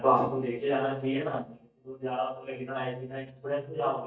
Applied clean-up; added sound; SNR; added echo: neural mask model DeepFilterNet 3.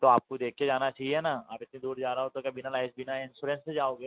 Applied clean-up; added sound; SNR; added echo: none; none; none; none.